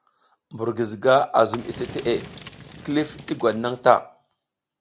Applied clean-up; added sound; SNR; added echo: none; Fire; 15 dB; none.